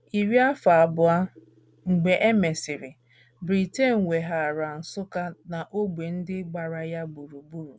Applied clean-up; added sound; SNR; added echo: none; none; none; none.